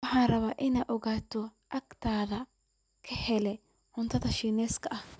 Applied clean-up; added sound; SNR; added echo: none; none; none; none.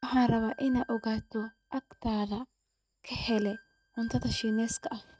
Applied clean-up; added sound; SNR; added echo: neural mask model RNNoise.